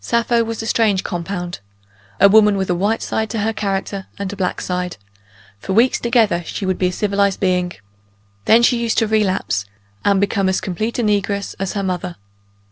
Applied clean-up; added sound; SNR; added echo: none; none; none; none.